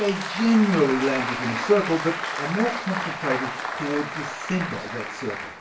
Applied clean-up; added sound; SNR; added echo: none; Applause; 5 dB; reverberation time 0.3 s.